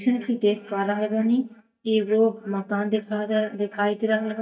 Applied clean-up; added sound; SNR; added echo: neural mask model DeepFilterNet 3.